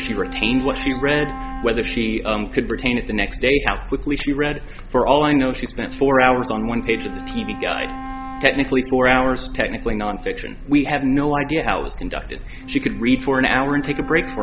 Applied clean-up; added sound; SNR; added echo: none; Wind instrument, woodwind instrument; 14 dB; none.